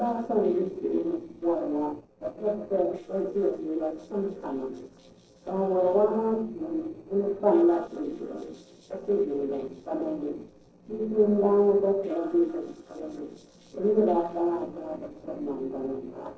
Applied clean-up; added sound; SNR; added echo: neural separator model SepFormer DNS4.